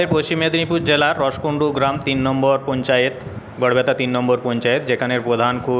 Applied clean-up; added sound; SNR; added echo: none; none; none; none.